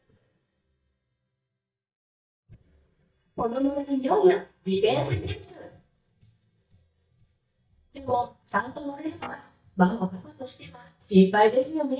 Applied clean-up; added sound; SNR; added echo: neural mask model DeepFilterNet 3.